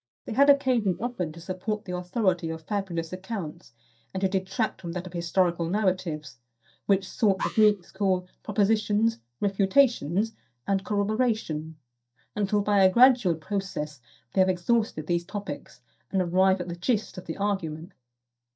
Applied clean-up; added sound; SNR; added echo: neural mask model DeepFilterNet 3.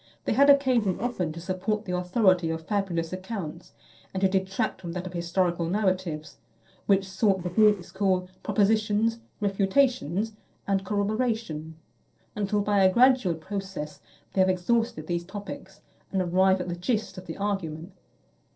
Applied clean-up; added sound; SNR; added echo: neural separator model SepFormer DNS4.